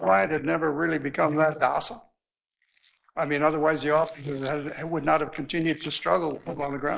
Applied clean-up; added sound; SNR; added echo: neural mask model Resemble Enhance denoiser.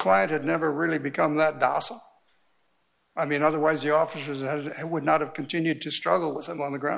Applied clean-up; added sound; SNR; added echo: none; none; none; none.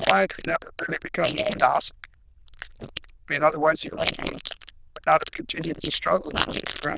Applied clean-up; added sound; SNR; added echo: neural diffusion model UNIVERSE++.